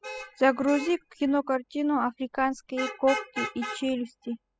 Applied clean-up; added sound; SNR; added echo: classical method spectral subtraction.